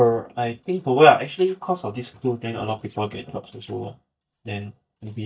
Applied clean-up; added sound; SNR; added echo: neural mask model DeepFilterNet 3.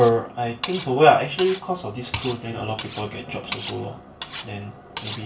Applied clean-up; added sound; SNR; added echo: none; Cutlery, silverware; 8 dB; reverberation time 0.3 s.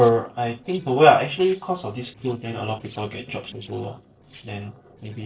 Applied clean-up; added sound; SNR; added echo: neural separator model SepFormer DNS4.